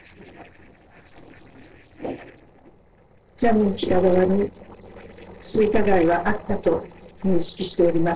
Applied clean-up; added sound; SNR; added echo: neural separator model SepFormer DNS4.